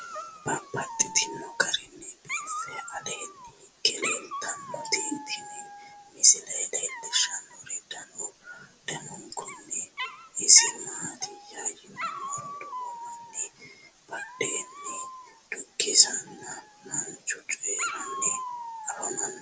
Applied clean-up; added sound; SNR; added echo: none; Dog; 11 dB; none.